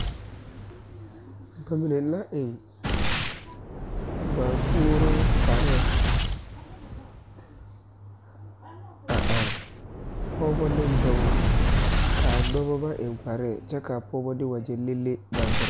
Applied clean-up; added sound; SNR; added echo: none; Boom; -4 dB; none.